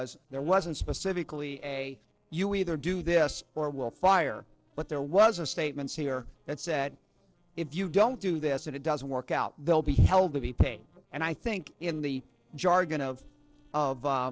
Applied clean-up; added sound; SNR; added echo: neural separator model SepFormer DNS4.